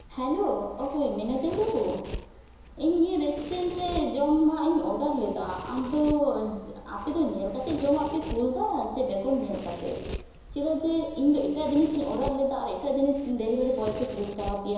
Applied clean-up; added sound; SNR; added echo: none; Domestic sounds, home sounds; 14 dB; reverberation time 1.0 s.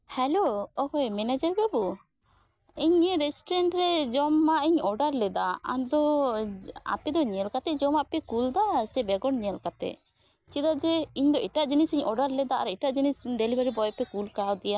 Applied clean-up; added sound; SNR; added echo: none; none; none; none.